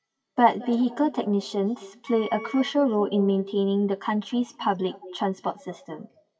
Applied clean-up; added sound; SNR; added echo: classical method WPE with log-MMSE.